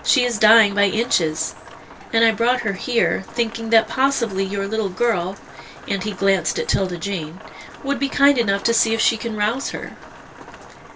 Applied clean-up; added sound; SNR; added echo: none; Rain; 17 dB; reverberation time 0.1 s.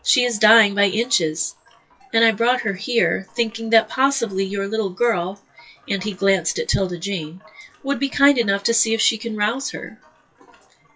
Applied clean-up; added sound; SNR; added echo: classical method WPE with log-MMSE.